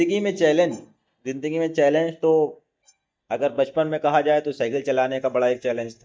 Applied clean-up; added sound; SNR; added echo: neural mask model DeepFilterNet 3.